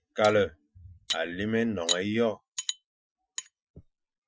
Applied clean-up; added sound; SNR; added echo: classical method Wiener filter.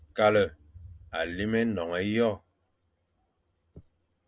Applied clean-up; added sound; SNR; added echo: none; none; none; none.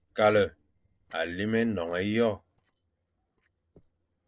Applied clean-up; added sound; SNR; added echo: neural separator model SepFormer DNS4.